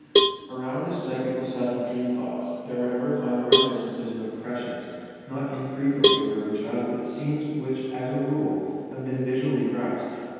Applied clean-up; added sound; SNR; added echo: none; Cowbell; -4 dB; reverberation time 2.1 s.